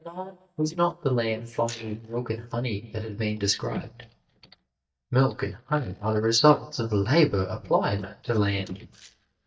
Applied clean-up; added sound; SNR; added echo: neural mask model DeepFilterNet 3.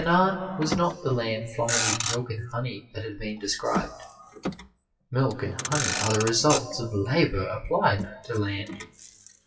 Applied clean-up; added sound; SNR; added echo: classical method WPE with log-MMSE.